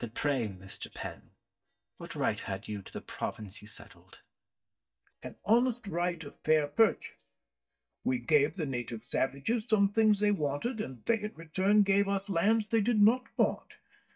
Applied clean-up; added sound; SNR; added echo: neural mask model DeepFilterNet 3.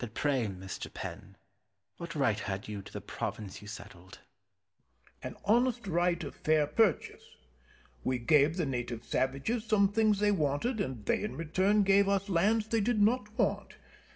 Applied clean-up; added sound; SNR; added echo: none; none; none; none.